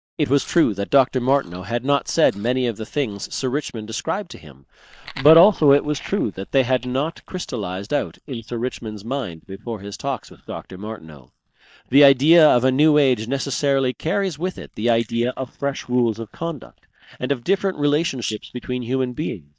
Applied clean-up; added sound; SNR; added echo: neural mask model DeepFilterNet 3.